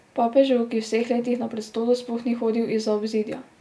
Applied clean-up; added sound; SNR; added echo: none; none; none; none.